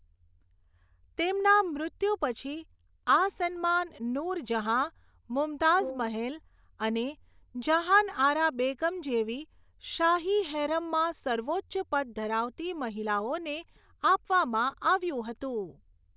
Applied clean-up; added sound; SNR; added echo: none; Brass instrument; 15 dB; none.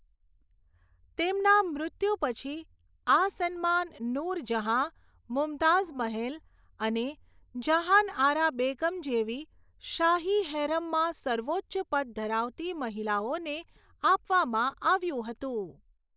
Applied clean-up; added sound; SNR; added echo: neural mask model Resemble Enhance denoiser.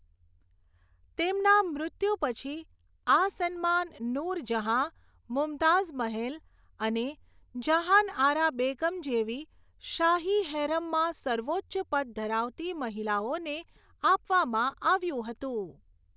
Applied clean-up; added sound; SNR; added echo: none; none; none; none.